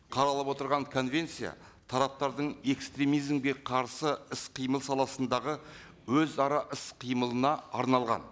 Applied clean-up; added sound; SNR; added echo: none; none; none; none.